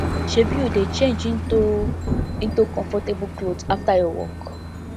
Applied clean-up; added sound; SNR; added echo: none; Aircraft + Thunder; 4 dB; none.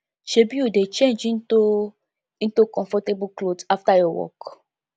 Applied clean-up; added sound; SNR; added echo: none; none; none; none.